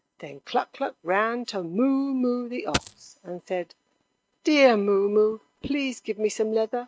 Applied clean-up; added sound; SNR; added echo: neural mask model RNNoise.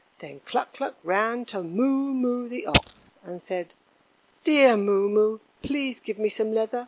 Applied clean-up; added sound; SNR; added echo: neural mask model Resemble Enhance denoiser.